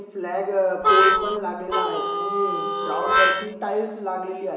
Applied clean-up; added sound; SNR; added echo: none; Harmonica; -5 dB; reverberation time 1.1 s.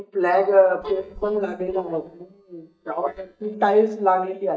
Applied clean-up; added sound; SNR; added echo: neural mask model DeepFilterNet 3.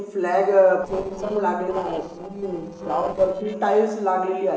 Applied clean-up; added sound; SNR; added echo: neural separator model SepFormer DNS4.